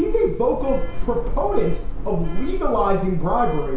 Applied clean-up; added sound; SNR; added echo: none; Sliding door; -1 dB; reverberation time 0.6 s.